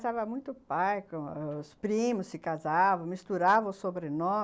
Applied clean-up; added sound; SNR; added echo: none; none; none; none.